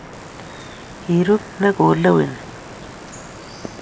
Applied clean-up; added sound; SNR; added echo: none; Drip; 16 dB; none.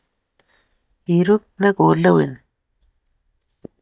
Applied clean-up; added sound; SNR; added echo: neural mask model DeepFilterNet 3.